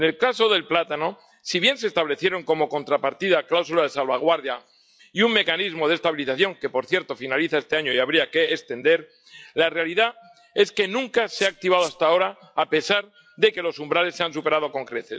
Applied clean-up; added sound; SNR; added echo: classical method log-MMSE.